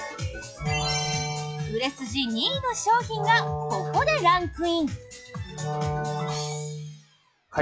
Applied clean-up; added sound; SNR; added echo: classical method log-MMSE.